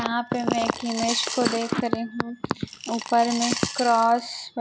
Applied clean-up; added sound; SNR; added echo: none; Coin (dropping) / Glass; 10 dB; none.